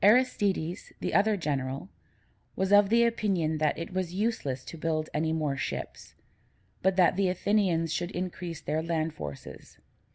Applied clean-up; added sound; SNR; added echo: none; none; none; none.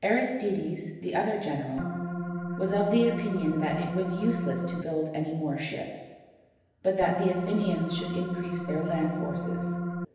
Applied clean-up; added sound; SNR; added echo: none; Organ; 3 dB; reverberation time 1.0 s.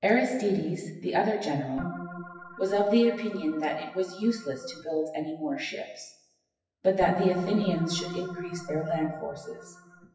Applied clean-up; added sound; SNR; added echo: classical method WPE with log-MMSE.